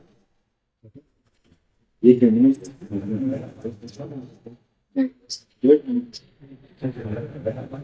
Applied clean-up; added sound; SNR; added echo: neural mask model DeepFilterNet 3.